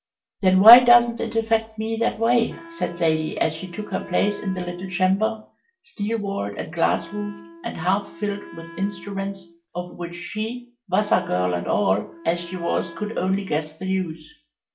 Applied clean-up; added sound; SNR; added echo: none; Wind instrument, woodwind instrument; 19 dB; reverberation time 0.3 s.